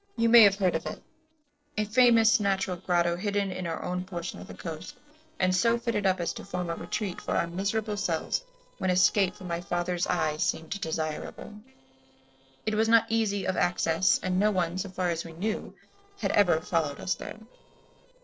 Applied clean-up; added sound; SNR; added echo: neural separator model SepFormer DNS4.